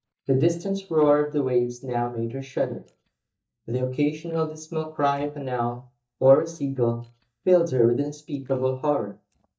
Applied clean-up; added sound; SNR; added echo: neural mask model DeepFilterNet 3.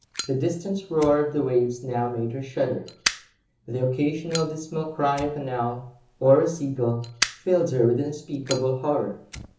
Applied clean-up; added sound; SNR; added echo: none; Fire; 12 dB; reverberation time 0.7 s.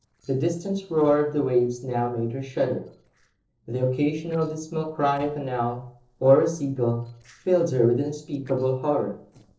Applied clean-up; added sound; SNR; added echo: neural separator model SepFormer DNS4.